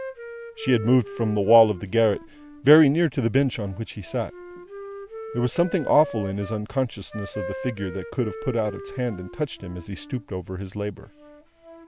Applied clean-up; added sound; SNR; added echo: none; Wind instrument, woodwind instrument; 15 dB; none.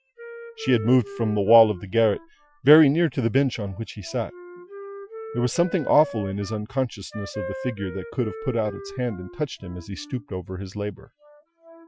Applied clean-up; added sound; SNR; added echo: classical method Wiener filter.